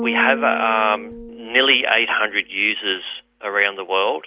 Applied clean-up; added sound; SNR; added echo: none; Bass guitar; 12 dB; none.